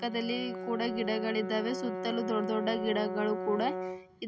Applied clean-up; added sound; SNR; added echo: none; Brass instrument; 4 dB; none.